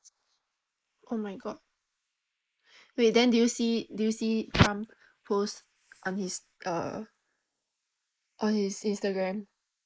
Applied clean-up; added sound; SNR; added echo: neural mask model Resemble Enhance denoiser.